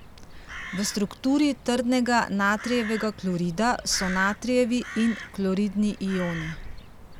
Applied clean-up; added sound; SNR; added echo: none; Crow; 13 dB; none.